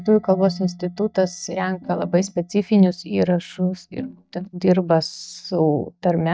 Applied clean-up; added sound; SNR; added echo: neural mask model DeepFilterNet 3.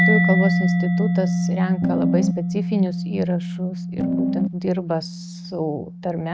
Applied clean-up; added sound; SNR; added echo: none; Mallet percussion + Piano; -4 dB; none.